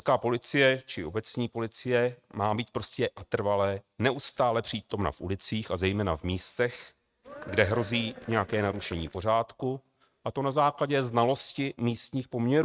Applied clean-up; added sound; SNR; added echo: neural mask model RNNoise.